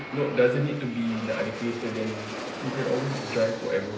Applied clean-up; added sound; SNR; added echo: none; Aircraft; 9 dB; reverberation time 0.9 s.